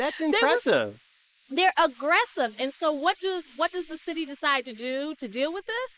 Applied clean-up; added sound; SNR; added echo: neural mask model Resemble Enhance denoiser.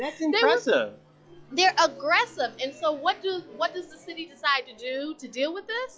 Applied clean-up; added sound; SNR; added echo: classical method log-MMSE.